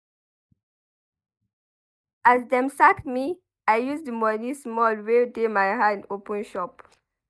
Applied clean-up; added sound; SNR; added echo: neural mask model DeepFilterNet 3.